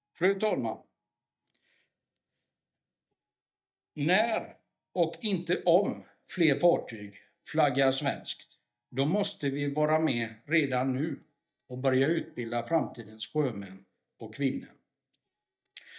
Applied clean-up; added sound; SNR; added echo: neural mask model DeepFilterNet 3.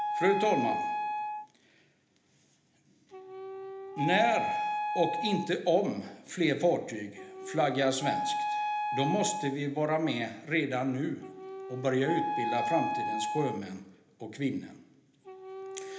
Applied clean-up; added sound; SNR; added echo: none; Wind instrument, woodwind instrument; 4 dB; reverberation time 0.8 s.